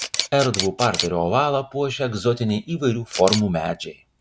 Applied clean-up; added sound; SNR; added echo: none; Camera; 9 dB; none.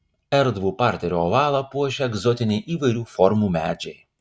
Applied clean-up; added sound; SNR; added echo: none; none; none; none.